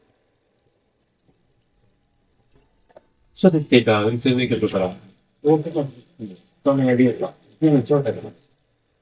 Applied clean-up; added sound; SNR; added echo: neural mask model DeepFilterNet 3.